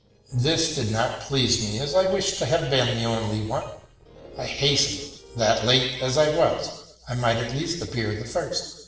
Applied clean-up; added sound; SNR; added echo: neural separator model SepFormer DNS4.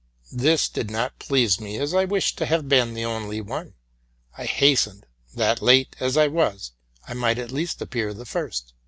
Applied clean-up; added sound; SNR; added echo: none; none; none; none.